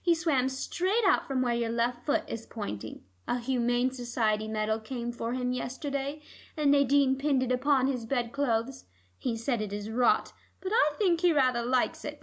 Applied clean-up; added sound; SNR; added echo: none; none; none; none.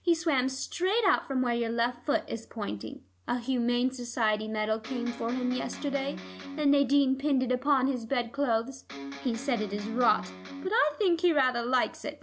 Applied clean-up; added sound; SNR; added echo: none; Electric guitar; 11 dB; none.